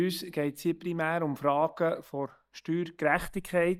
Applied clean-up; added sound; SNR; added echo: neural mask model DeepFilterNet 3.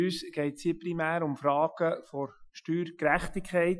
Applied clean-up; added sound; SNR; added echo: classical method Wiener filter.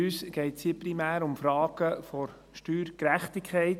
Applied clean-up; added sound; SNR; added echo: none; none; none; none.